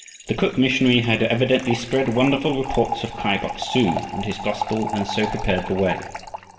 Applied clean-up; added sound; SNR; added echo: none; Fill (with liquid) / Trickle, dribble; 10 dB; reverberation time 1.6 s.